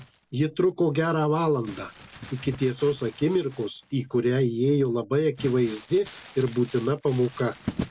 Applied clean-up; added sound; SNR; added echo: none; Crumpling, crinkling; 16 dB; none.